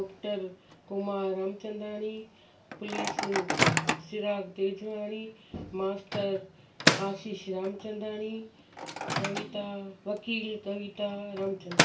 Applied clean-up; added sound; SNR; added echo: none; Microwave oven; -1 dB; reverberation time 0.3 s.